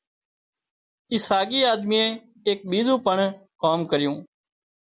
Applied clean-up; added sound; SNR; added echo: none; none; none; none.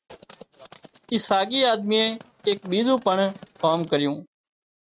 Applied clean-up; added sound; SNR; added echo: neural mask model RNNoise.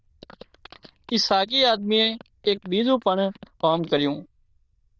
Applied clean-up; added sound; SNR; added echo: neural diffusion model UNIVERSE++.